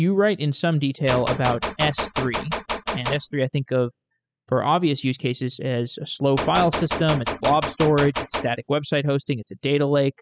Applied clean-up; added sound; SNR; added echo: classical method spectral subtraction.